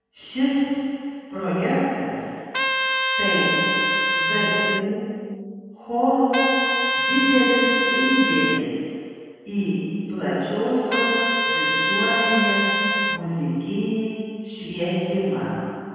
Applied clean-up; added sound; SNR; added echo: none; Trumpet; -2 dB; reverberation time 2.1 s.